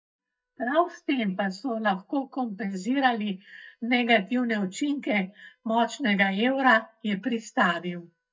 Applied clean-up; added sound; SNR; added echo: neural mask model DeepFilterNet 3.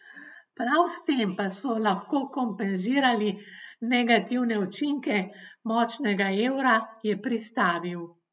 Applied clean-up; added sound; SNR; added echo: none; none; none; none.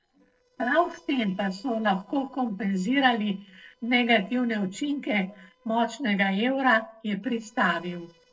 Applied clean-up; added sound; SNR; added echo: neural separator model SepFormer DNS4.